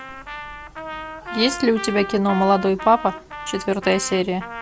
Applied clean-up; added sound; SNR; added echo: none; Trumpet; 12 dB; none.